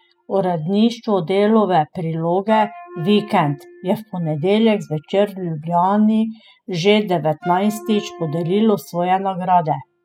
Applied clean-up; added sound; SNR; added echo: classical method spectral subtraction.